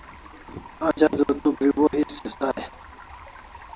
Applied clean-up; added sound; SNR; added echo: none; Stream + Fireworks / Ocean; 17 dB; none.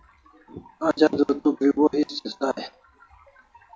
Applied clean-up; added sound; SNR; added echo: classical method log-MMSE.